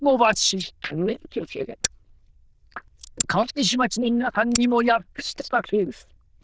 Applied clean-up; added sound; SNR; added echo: neural diffusion model UNIVERSE++.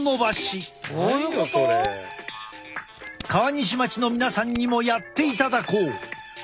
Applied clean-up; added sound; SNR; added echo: none; Scissors; 13 dB; none.